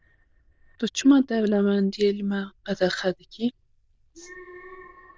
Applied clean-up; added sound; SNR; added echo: neural diffusion model UNIVERSE++.